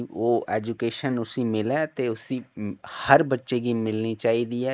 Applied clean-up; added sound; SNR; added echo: neural mask model Resemble Enhance denoiser.